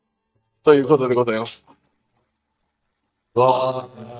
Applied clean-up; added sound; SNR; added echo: neural mask model DeepFilterNet 3.